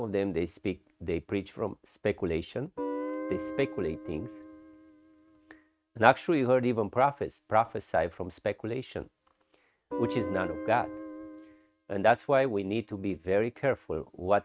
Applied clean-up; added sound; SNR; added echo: neural mask model RNNoise.